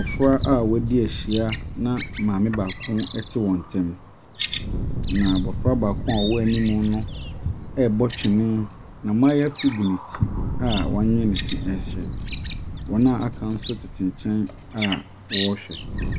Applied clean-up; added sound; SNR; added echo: none; Bird vocalization, bird call, bird song + Fire; 5 dB; none.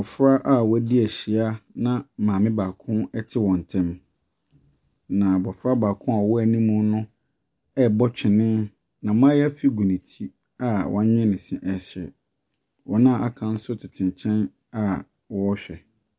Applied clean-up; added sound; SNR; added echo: none; none; none; none.